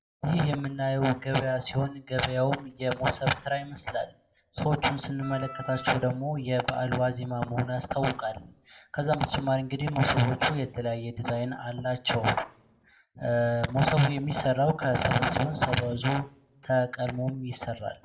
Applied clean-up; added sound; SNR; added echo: none; Wind instrument, woodwind instrument; 15 dB; reverberation time 0.3 s.